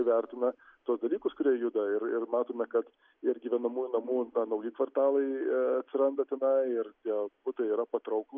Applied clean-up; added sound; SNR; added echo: none; none; none; none.